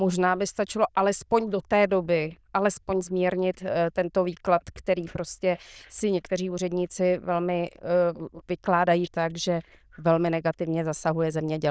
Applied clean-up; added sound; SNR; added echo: neural diffusion model UNIVERSE++.